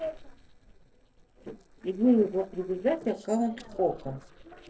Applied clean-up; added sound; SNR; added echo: neural separator model SepFormer DNS4.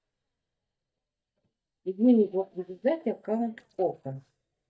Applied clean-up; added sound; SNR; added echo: neural mask model DeepFilterNet 3.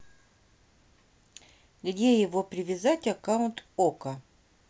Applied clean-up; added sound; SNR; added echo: none; none; none; none.